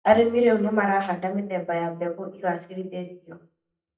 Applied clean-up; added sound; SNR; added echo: neural mask model DeepFilterNet 3.